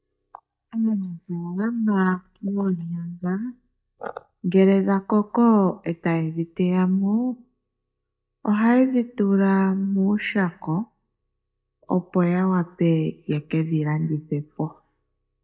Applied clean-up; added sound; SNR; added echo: neural mask model DeepFilterNet 3.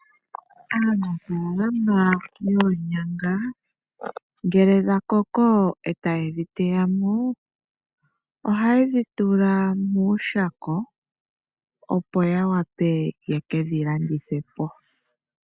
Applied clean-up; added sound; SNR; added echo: none; none; none; none.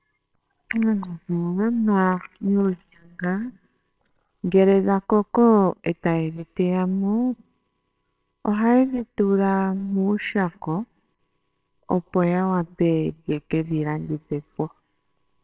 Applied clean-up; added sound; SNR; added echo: neural separator model SepFormer WHAMR!.